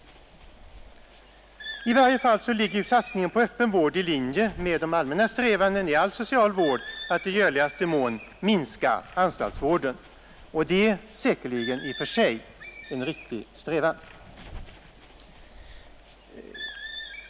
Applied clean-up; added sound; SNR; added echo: none; Bird; 17 dB; none.